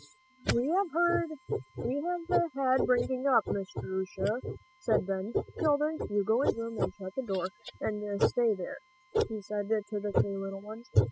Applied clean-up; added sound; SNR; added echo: classical method spectral subtraction.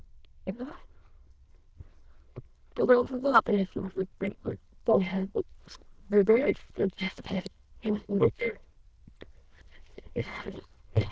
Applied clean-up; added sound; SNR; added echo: neural diffusion model UNIVERSE++.